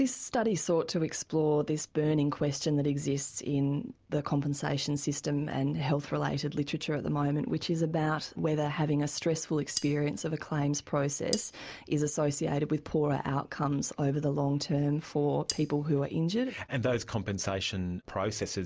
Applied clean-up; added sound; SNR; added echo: none; Cutlery, silverware; 10 dB; none.